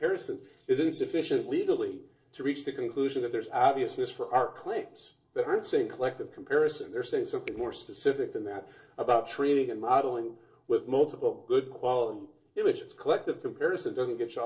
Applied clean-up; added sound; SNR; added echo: neural separator model SepFormer DNS4.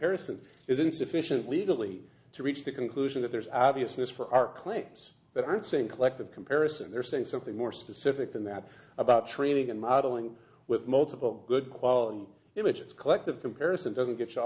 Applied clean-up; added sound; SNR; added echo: none; none; none; none.